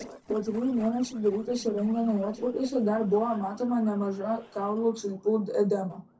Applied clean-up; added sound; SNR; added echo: neural separator model SepFormer DNS4.